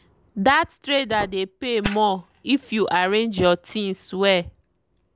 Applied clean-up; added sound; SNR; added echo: none; Fire; 17 dB; none.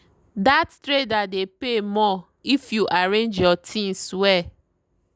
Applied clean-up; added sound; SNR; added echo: none; none; none; none.